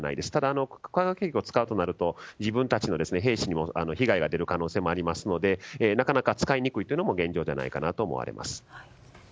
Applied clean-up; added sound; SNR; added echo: none; none; none; none.